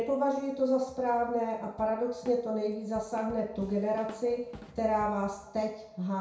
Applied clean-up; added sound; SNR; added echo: none; Drum / Drum kit; 20 dB; reverberation time 0.6 s.